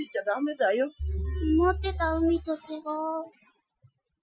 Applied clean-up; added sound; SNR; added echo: classical method Wiener filter.